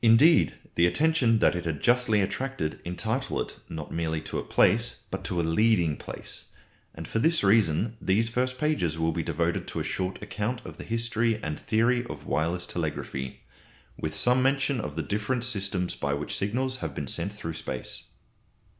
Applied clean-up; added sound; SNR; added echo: none; none; none; none.